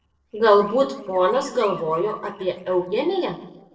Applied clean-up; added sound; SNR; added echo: neural separator model SepFormer DNS4.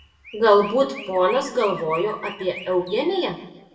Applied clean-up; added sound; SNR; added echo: none; Chirp, tweet; 19 dB; reverberation time 0.8 s.